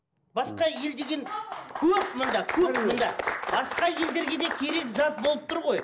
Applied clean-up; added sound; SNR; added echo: none; Camera; 19 dB; none.